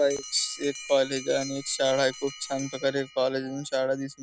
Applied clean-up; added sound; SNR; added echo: none; Bell; 15 dB; none.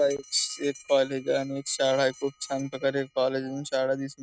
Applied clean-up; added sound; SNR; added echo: neural mask model RNNoise.